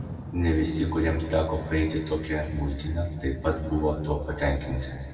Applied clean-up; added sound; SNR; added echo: none; Thunder / Rain; 17 dB; reverberation time 1.8 s.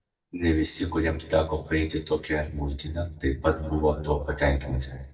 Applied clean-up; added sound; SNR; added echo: neural mask model DeepFilterNet 3.